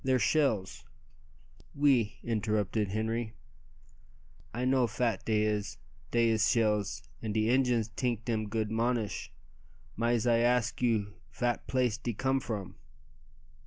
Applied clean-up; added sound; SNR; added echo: none; none; none; none.